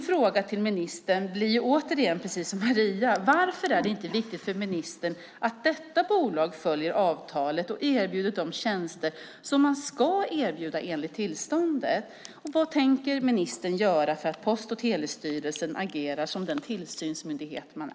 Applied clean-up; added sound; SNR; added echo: none; none; none; none.